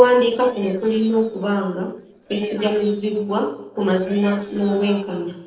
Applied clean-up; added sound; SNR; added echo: neural separator model SepFormer DNS4.